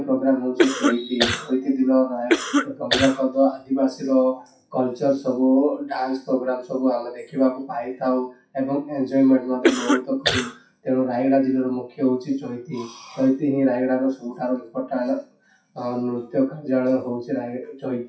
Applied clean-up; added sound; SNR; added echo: classical method WPE with log-MMSE.